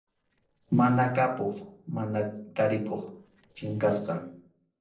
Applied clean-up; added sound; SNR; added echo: neural separator model SepFormer DNS4.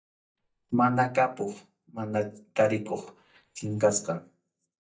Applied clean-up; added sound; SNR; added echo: neural mask model DeepFilterNet 3.